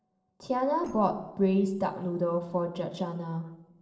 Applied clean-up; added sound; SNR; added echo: neural separator model SepFormer DNS4.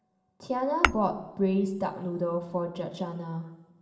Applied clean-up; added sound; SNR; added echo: none; Tap / Glass; 2 dB; reverberation time 1.7 s.